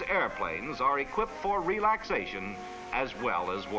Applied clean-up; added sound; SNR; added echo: none; none; none; none.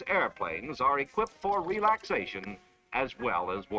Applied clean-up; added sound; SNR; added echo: neural mask model RNNoise.